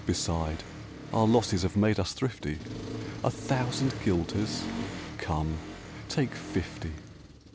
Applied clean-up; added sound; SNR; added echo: none; Accelerating, revving, vroom; 9 dB; none.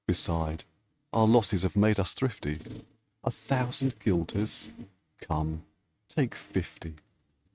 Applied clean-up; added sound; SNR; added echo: neural mask model RNNoise.